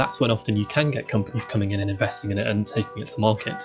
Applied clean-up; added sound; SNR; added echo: classical method log-MMSE.